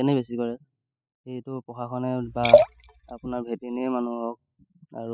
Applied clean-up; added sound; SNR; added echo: classical method spectral subtraction.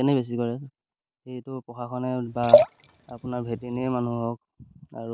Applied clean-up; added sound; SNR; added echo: neural mask model Resemble Enhance denoiser.